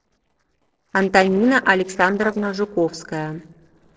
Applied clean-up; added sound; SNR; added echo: neural separator model SepFormer DNS4.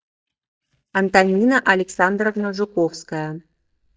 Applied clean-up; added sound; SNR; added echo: neural mask model DeepFilterNet 3.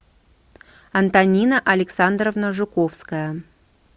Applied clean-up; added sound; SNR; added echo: none; none; none; none.